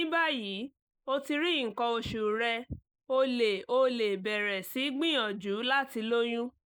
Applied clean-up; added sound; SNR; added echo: neural mask model Resemble Enhance denoiser.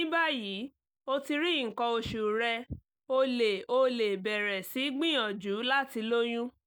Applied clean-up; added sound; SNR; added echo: none; none; none; none.